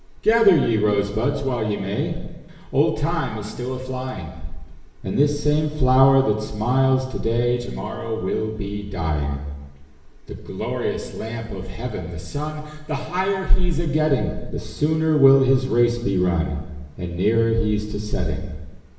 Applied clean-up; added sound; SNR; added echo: none; none; none; reverberation time 1.0 s.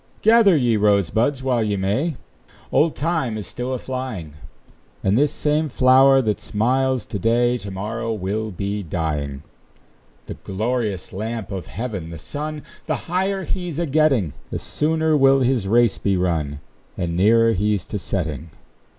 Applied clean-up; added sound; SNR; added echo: none; none; none; none.